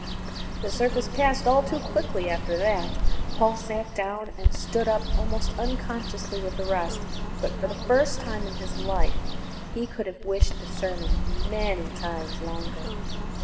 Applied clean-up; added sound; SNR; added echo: none; Bird; -2 dB; reverberation time 1.8 s.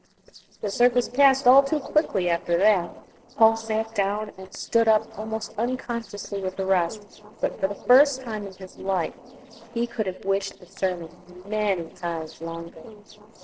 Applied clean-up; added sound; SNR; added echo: neural separator model SepFormer DNS4.